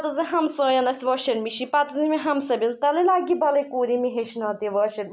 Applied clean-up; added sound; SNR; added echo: none; none; none; none.